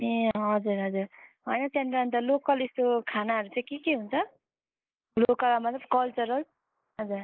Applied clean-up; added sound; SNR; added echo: neural mask model Resemble Enhance denoiser.